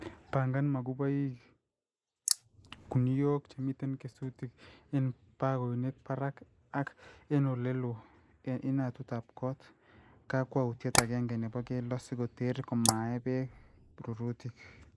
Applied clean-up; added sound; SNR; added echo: neural mask model Resemble Enhance denoiser.